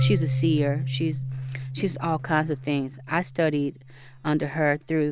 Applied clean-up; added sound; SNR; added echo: none; Marimba, xylophone; 4 dB; none.